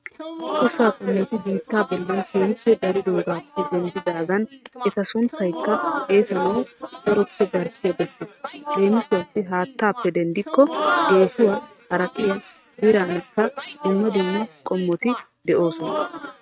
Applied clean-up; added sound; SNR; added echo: neural mask model RNNoise.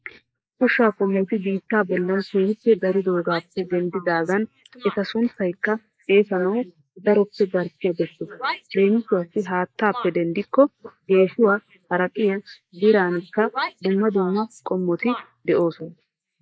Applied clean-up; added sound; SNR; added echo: neural mask model Resemble Enhance denoiser.